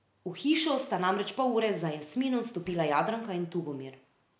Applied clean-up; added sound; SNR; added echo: none; none; none; none.